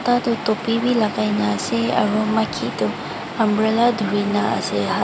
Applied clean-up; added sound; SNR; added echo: none; none; none; none.